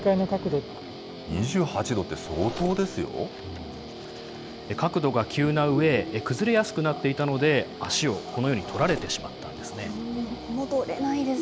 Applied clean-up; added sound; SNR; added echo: none; Guitar + Mechanisms; 12 dB; none.